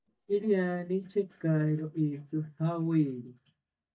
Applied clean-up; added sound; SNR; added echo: neural mask model DeepFilterNet 3.